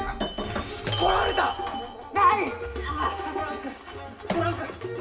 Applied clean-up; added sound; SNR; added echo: none; Shatter; 9 dB; reverberation time 1.6 s.